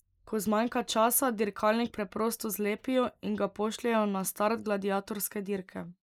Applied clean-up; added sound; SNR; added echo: neural mask model Resemble Enhance denoiser.